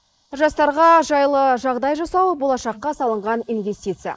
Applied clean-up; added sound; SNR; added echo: neural mask model Resemble Enhance denoiser.